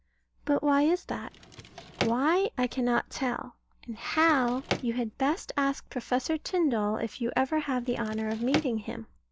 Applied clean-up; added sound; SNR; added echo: none; Drawer open or close; 9 dB; none.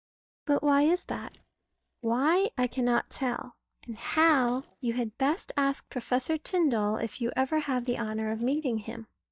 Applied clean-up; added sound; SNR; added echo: neural mask model DeepFilterNet 3.